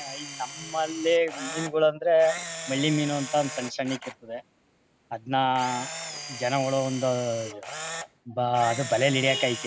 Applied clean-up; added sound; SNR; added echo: none; Camera; 11 dB; none.